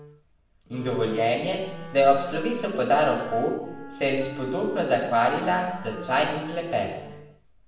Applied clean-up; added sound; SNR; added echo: none; Wind instrument, woodwind instrument; 15 dB; reverberation time 0.9 s.